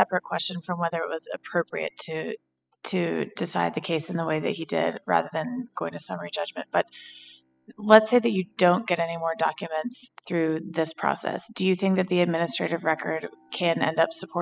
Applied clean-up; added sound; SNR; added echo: classical method spectral subtraction.